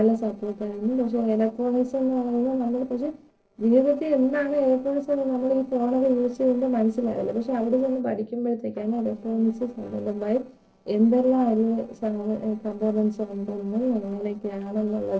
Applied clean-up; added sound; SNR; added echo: neural separator model SepFormer DNS4.